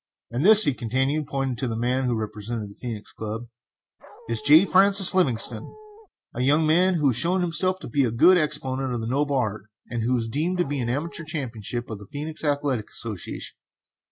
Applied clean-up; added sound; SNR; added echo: none; Dog; 19 dB; none.